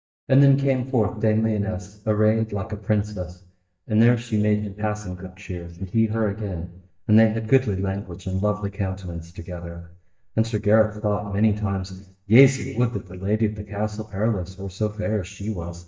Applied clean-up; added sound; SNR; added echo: neural mask model DeepFilterNet 3.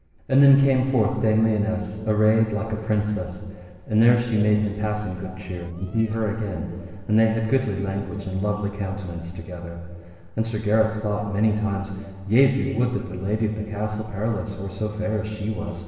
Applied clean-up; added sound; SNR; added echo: neural separator model SepFormer DNS4.